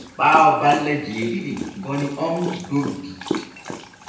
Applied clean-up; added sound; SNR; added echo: none; Dog; 11 dB; reverberation time 0.9 s.